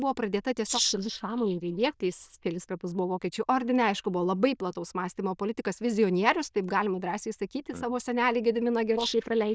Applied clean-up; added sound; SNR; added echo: neural diffusion model UNIVERSE++.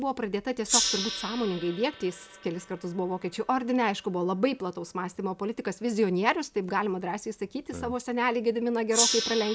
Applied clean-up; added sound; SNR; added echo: none; Gong; 6 dB; none.